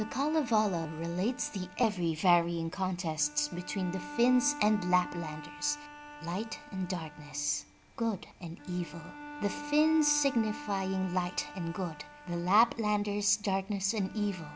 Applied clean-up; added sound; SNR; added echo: none; Bowed string instrument; 15 dB; none.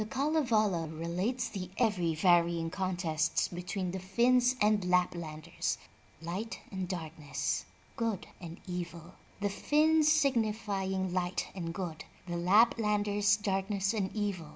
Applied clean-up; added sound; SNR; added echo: none; none; none; none.